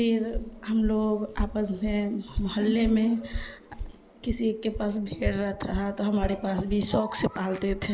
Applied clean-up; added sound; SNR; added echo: none; Walk, footsteps; 9 dB; none.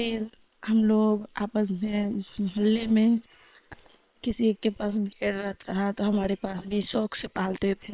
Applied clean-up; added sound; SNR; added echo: neural separator model SepFormer WHAM!.